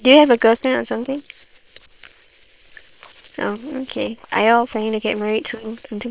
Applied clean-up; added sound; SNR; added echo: neural separator model SepFormer WHAM!.